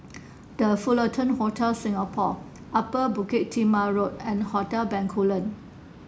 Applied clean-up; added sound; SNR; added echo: none; Waves, surf; 18 dB; reverberation time 0.4 s.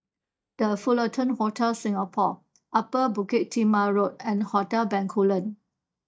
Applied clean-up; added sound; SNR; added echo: neural mask model DeepFilterNet 3.